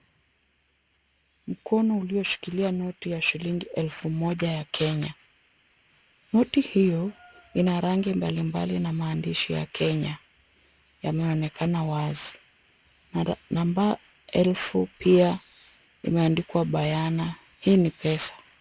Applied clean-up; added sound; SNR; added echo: none; none; none; none.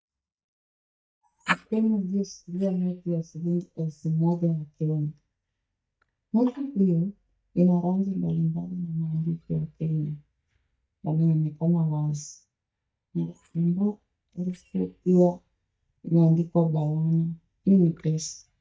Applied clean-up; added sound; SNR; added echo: neural mask model DeepFilterNet 3.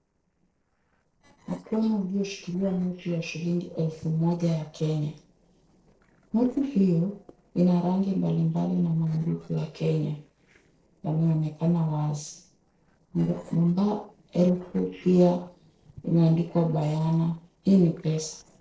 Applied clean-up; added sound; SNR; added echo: neural separator model SepFormer DNS4.